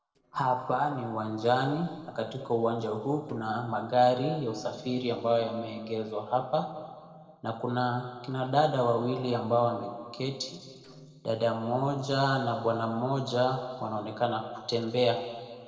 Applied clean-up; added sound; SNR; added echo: neural separator model SepFormer DNS4.